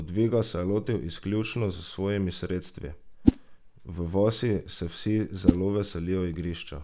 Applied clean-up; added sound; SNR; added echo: none; Whoosh, swoosh, swish; 2 dB; none.